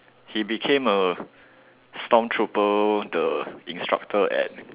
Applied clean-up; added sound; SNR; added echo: none; none; none; none.